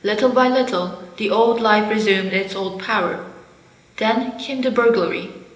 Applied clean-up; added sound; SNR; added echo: none; none; none; reverberation time 1.0 s.